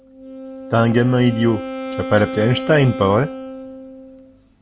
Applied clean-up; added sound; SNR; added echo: none; Wind instrument, woodwind instrument; 10 dB; none.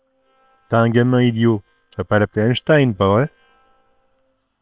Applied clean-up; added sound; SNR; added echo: neural separator model SepFormer WHAM!.